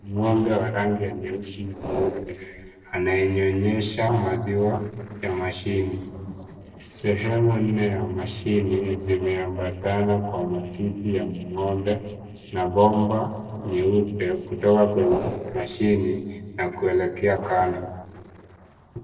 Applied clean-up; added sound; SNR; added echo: neural separator model SepFormer DNS4.